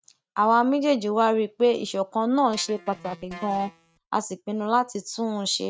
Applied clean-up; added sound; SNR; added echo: neural mask model RNNoise.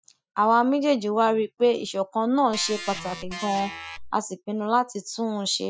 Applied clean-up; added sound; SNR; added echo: classical method Wiener filter.